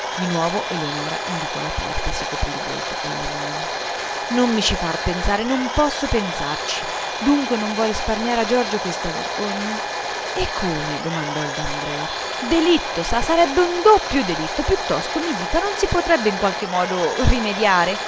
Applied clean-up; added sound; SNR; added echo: none; Domestic sounds, home sounds; 4 dB; none.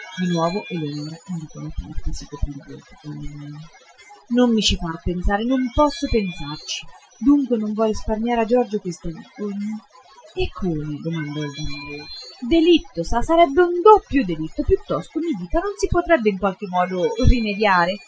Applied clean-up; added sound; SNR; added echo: classical method Wiener filter.